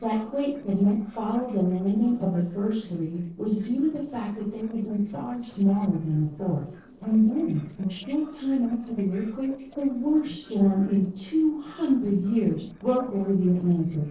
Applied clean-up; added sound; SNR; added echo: neural separator model SepFormer DNS4.